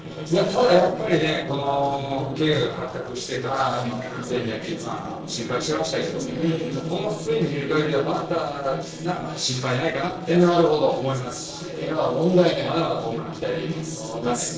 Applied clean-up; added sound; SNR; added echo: neural separator model SepFormer DNS4.